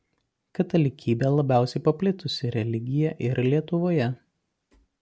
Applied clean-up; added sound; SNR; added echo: none; none; none; none.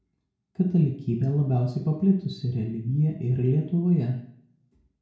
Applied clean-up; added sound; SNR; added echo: none; none; none; reverberation time 0.6 s.